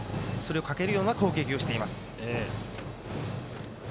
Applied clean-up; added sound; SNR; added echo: none; none; none; none.